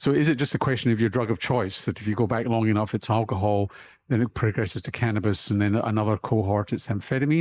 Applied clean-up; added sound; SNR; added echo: neural mask model Resemble Enhance denoiser.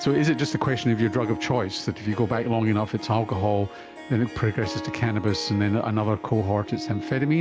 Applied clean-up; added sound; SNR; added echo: none; Harp; 12 dB; none.